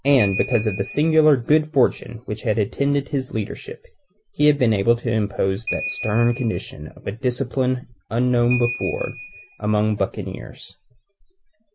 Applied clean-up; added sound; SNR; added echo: none; Ringtone / Bell; 9 dB; none.